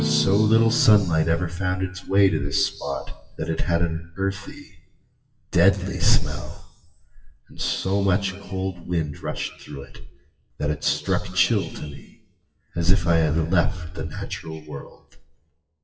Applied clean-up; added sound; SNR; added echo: classical method WPE with log-MMSE.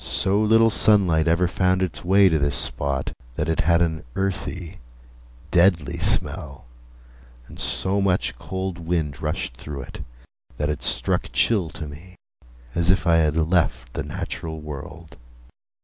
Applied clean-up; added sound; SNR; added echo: none; none; none; none.